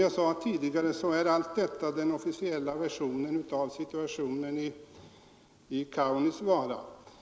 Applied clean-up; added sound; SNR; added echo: none; none; none; none.